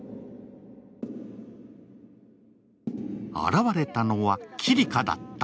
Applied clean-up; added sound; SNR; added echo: none; none; none; none.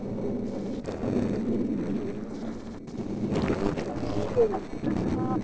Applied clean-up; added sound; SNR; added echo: neural separator model SepFormer DNS4.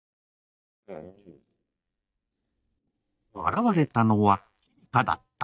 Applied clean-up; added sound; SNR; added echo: neural mask model DeepFilterNet 3.